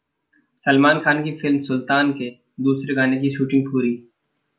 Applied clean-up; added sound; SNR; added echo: none; none; none; none.